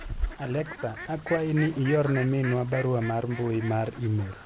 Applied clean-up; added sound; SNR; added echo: none; Fowl; 10 dB; none.